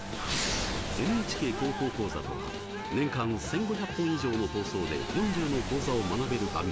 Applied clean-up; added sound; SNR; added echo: none; Waves, surf; 10 dB; none.